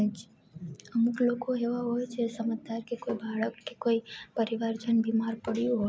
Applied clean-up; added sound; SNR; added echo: none; Tap; 13 dB; none.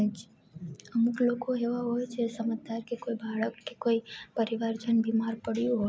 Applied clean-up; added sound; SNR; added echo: none; none; none; none.